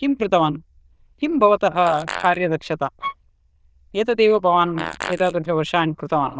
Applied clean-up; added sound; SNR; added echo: neural diffusion model UNIVERSE++.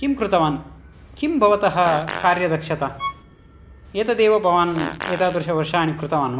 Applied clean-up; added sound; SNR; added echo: none; Bowed string instrument + Fart; 14 dB; none.